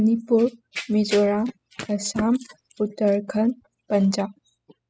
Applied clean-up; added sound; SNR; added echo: classical method spectral subtraction.